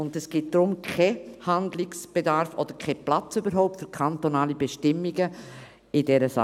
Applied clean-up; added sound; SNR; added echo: none; none; none; none.